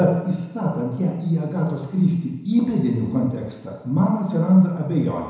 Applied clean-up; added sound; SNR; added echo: none; none; none; reverberation time 1.0 s.